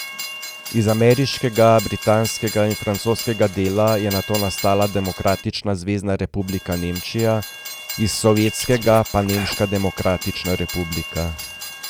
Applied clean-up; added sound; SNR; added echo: none; Train + Scratching (performance technique); 12 dB; none.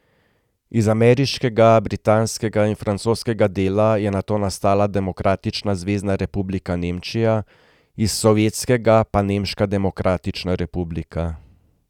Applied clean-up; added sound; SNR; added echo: none; none; none; none.